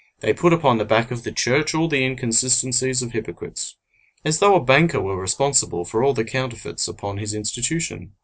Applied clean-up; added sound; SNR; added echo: neural separator model SepFormer DNS4.